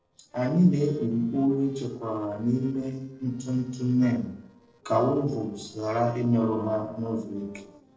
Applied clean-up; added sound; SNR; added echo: neural separator model SepFormer DNS4.